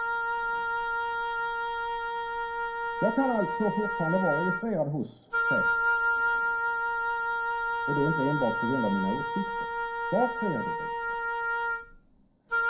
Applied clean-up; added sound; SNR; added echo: none; Wind instrument, woodwind instrument; -3 dB; reverberation time 0.3 s.